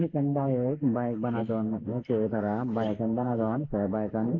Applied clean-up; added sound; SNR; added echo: neural mask model Resemble Enhance denoiser.